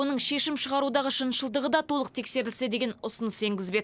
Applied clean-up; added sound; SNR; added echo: none; none; none; none.